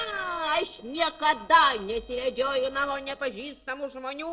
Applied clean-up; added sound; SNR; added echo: neural separator model SepFormer DNS4.